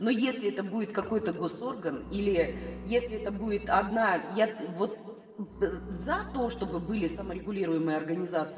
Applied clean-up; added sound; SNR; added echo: none; Bowed string instrument; 13 dB; reverberation time 2.4 s.